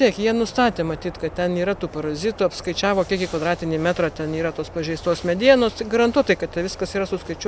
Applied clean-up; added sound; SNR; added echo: none; none; none; none.